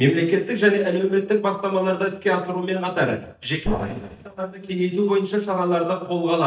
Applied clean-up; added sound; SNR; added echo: neural mask model DeepFilterNet 3.